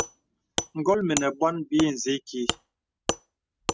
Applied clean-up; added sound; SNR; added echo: none; Wood; 6 dB; none.